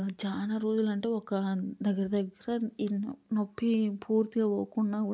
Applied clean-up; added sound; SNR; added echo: none; none; none; none.